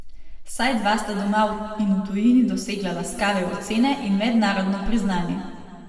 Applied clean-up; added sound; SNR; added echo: none; none; none; reverberation time 2.0 s.